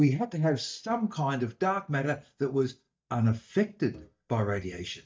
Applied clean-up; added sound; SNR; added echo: neural mask model DeepFilterNet 3.